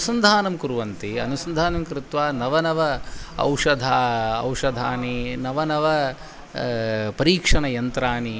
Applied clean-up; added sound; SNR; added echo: none; none; none; none.